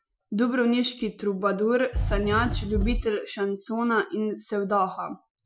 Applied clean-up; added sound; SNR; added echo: classical method Wiener filter.